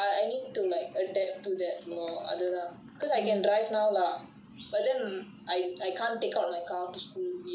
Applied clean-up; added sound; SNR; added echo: none; none; none; none.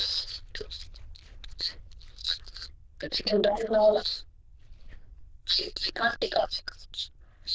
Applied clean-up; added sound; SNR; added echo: neural diffusion model UNIVERSE++.